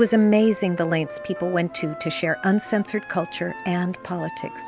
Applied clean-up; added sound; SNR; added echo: none; Wind instrument, woodwind instrument; 15 dB; none.